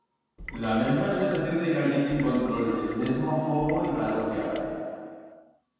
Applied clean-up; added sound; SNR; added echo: none; Trickle, dribble / Water tap, faucet; 17 dB; reverberation time 2.1 s.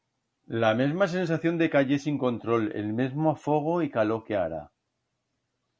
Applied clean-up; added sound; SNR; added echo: none; none; none; none.